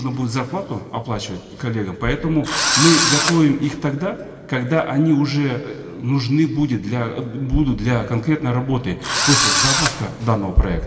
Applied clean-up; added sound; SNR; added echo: none; Engine / Drill; 0 dB; reverberation time 2.2 s.